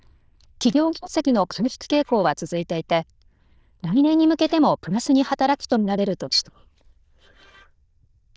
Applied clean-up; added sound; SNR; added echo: neural diffusion model UNIVERSE++.